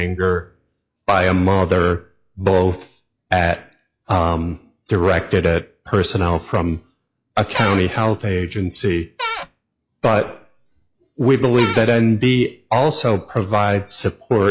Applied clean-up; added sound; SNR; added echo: classical method log-MMSE.